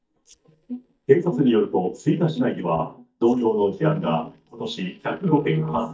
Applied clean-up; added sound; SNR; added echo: neural mask model DeepFilterNet 3.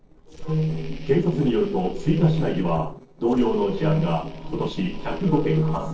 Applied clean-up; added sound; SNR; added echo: neural separator model SepFormer DNS4.